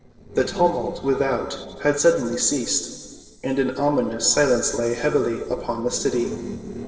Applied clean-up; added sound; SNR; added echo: neural separator model SepFormer DNS4.